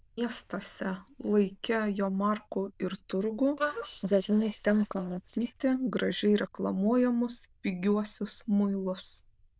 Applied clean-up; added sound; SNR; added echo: neural diffusion model UNIVERSE++.